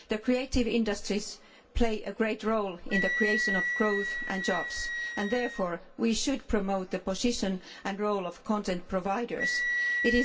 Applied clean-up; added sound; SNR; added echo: none; Wind instrument, woodwind instrument; 5 dB; reverberation time 0.2 s.